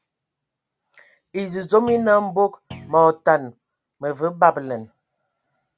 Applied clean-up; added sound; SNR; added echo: none; Thump, thud; 19 dB; none.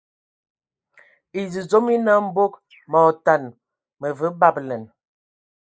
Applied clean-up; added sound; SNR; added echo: neural mask model Resemble Enhance denoiser.